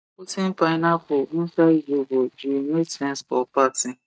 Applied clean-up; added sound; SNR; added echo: neural mask model DeepFilterNet 3.